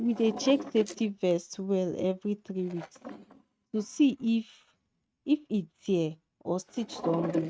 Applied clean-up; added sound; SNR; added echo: neural mask model RNNoise.